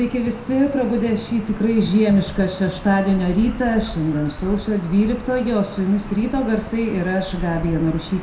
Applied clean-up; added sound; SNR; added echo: none; Gull, seagull / Ocean; 13 dB; reverberation time 0.6 s.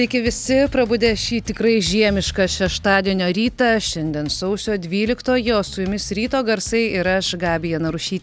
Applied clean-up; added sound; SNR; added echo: none; none; none; none.